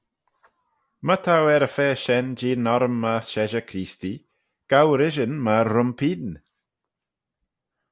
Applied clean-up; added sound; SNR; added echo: none; none; none; none.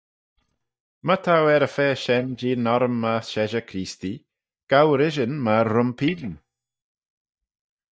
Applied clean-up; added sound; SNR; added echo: neural mask model DeepFilterNet 3.